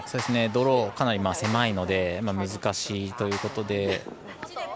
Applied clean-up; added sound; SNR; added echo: none; Clapping; 14 dB; none.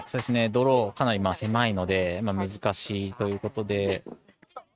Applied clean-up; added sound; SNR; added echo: neural mask model RNNoise.